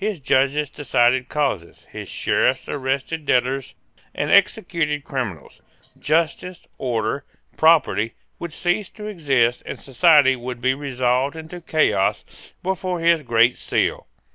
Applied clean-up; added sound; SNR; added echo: neural separator model SepFormer DNS4.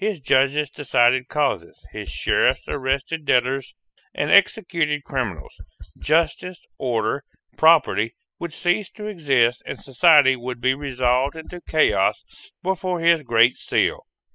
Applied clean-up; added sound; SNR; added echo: classical method spectral subtraction.